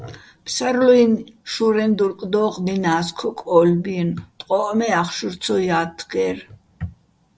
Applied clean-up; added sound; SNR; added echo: none; none; none; none.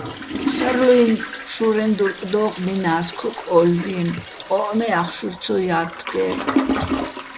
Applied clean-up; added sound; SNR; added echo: none; Toilet flush; 7 dB; none.